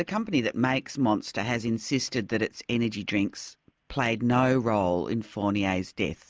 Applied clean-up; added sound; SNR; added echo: none; none; none; none.